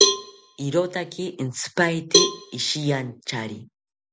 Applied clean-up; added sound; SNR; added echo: none; Cowbell; -1 dB; none.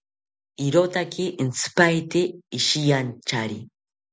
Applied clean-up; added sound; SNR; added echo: none; none; none; none.